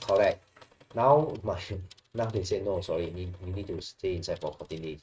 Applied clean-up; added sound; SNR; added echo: neural mask model RNNoise.